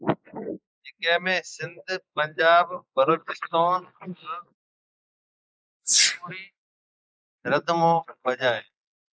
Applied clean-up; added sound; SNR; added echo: neural mask model Resemble Enhance denoiser.